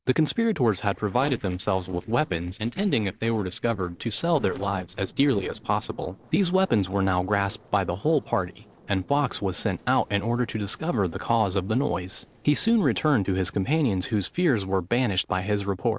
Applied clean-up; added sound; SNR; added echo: neural separator model SepFormer DNS4.